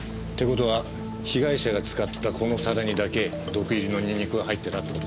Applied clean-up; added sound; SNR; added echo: none; none; none; none.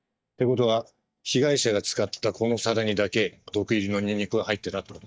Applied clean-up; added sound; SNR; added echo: neural mask model DeepFilterNet 3.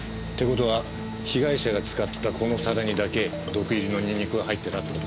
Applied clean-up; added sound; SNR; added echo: none; Sawing / Engine; 19 dB; none.